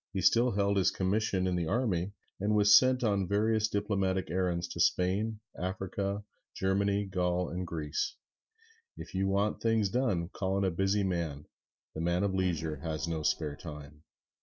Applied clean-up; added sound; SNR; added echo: neural separator model SepFormer DNS4.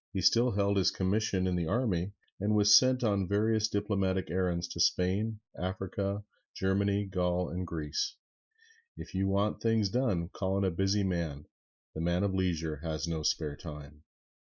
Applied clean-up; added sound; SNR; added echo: neural mask model Resemble Enhance denoiser.